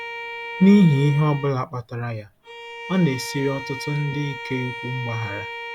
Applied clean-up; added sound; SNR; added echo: none; Bowed string instrument; 12 dB; none.